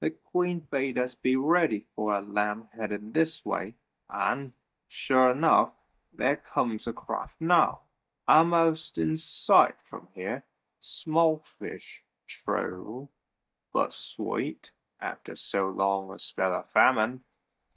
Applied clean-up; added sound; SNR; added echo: neural mask model DeepFilterNet 3.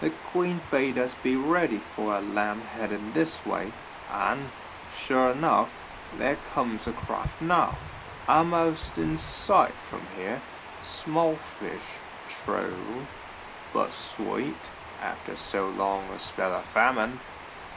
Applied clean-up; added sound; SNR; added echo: none; Water; 12 dB; none.